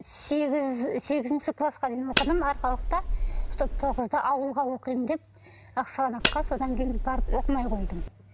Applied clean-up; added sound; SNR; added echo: none; Cutlery, silverware; -4 dB; none.